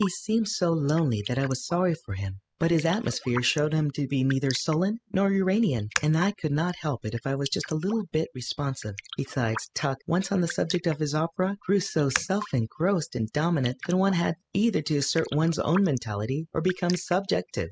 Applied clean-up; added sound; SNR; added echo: classical method spectral subtraction.